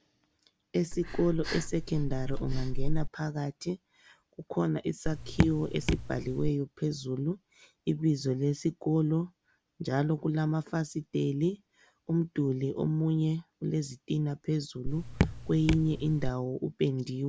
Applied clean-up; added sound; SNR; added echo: none; Breathing + Raindrop / Drip; 0 dB; none.